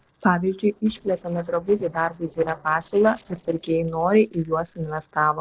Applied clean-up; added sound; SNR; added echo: neural separator model SepFormer DNS4.